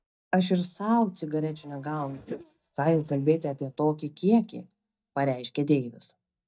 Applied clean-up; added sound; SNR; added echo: neural mask model DeepFilterNet 3.